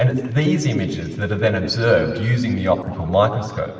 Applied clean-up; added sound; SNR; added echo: neural separator model SepFormer DNS4.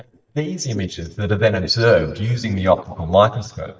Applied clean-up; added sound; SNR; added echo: neural mask model DeepFilterNet 3.